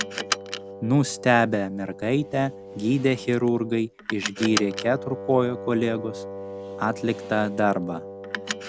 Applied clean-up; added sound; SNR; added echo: none; Car + Wind instrument, woodwind instrument; 9 dB; none.